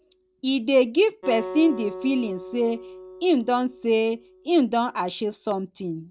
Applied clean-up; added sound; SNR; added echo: none; Acoustic guitar; 15 dB; none.